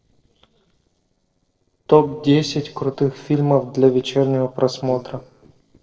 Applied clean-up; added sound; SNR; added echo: neural separator model SepFormer DNS4.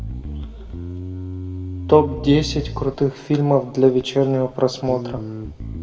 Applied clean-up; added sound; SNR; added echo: none; Bass guitar; 10 dB; reverberation time 1.1 s.